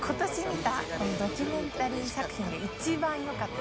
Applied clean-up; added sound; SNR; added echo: none; none; none; none.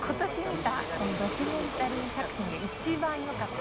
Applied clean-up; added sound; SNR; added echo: none; Ocean; 9 dB; none.